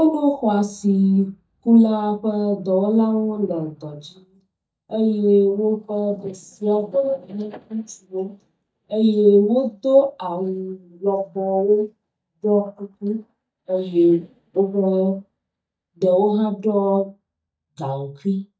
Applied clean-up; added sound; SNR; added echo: neural mask model DeepFilterNet 3.